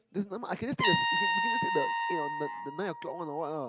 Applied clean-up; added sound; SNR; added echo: none; Trumpet; -3 dB; none.